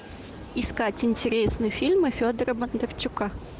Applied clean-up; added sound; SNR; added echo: none; none; none; none.